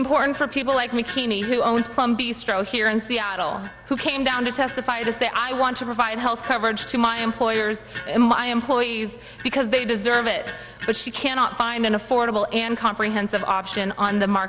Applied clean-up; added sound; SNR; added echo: none; Electric guitar; 18 dB; none.